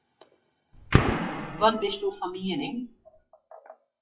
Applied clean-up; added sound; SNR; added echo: classical method WPE with log-MMSE.